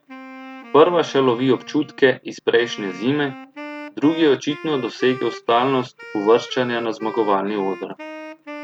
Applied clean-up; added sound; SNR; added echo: none; Wind instrument, woodwind instrument; 16 dB; none.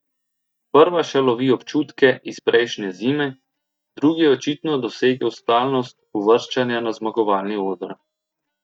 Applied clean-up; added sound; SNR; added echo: neural mask model DeepFilterNet 3.